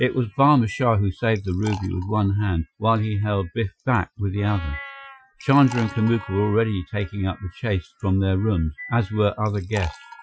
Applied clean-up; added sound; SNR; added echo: classical method Wiener filter.